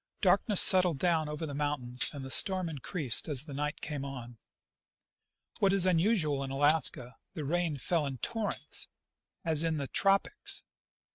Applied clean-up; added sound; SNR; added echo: neural mask model RNNoise.